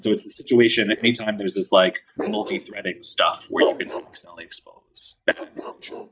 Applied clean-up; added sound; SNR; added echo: neural mask model DeepFilterNet 3.